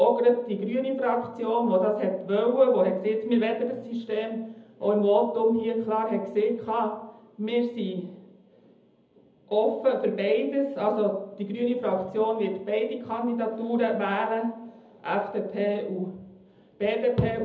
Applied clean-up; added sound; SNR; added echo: none; none; none; reverberation time 0.7 s.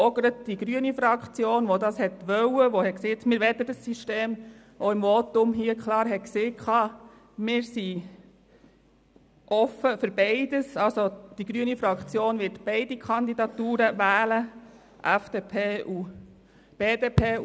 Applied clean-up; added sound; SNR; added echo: none; none; none; none.